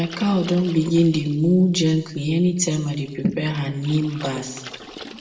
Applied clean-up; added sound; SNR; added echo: none; Water / Splash, splatter; 20 dB; reverberation time 0.8 s.